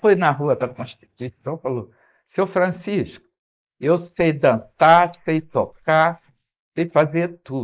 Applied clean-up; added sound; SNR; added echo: neural mask model Resemble Enhance denoiser.